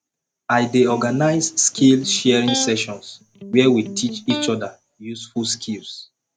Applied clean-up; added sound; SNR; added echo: none; Electric guitar; 11 dB; none.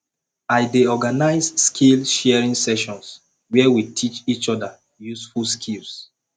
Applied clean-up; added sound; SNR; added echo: none; none; none; none.